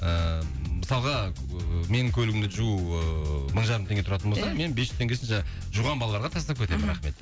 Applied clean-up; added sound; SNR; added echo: none; Wind; 20 dB; none.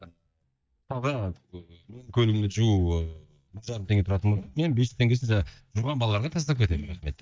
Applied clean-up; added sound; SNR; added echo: neural mask model DeepFilterNet 3.